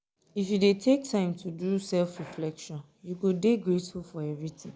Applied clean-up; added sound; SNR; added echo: none; none; none; none.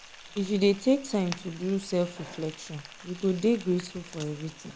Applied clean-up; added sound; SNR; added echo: none; Frying (food); 17 dB; none.